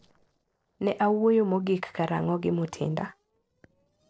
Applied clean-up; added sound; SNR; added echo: neural separator model SepFormer DNS4.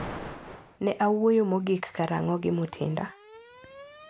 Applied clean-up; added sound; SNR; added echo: none; Alarm; 16 dB; none.